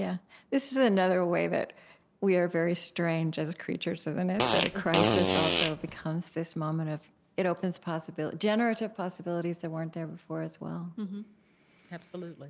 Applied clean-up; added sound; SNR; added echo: none; Fart; -4 dB; none.